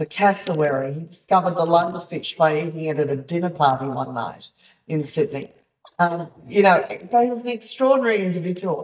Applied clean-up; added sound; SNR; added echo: neural mask model DeepFilterNet 3.